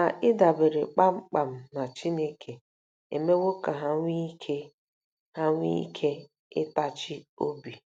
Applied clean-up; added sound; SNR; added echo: none; none; none; none.